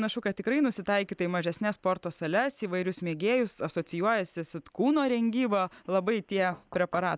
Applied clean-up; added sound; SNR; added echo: none; Knock / Wood; 18 dB; none.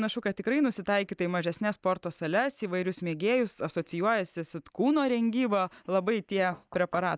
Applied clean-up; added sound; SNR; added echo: neural mask model DeepFilterNet 3.